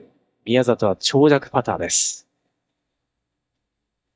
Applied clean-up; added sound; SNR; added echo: neural mask model DeepFilterNet 3.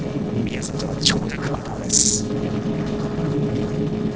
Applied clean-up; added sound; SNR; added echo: neural separator model SepFormer DNS4.